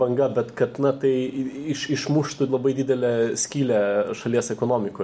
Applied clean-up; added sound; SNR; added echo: none; none; none; none.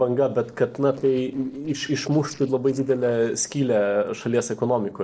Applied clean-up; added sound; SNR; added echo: neural separator model SepFormer DNS4.